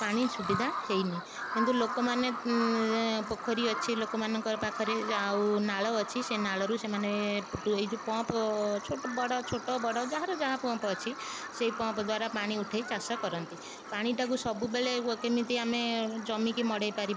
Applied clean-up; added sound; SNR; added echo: none; Bird vocalization, bird call, bird song; 8 dB; none.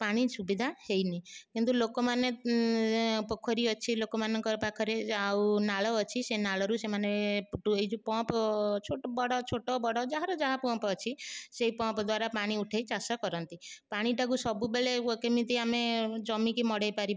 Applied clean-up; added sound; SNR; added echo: none; none; none; none.